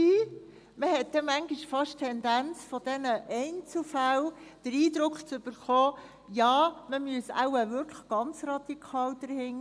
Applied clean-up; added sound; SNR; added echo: none; none; none; none.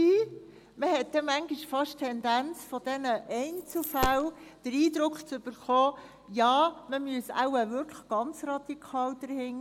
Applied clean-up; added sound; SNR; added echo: none; Coin (dropping); 9 dB; none.